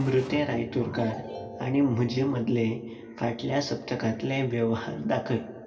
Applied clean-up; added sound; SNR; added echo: none; Keyboard (musical); 17 dB; reverberation time 0.2 s.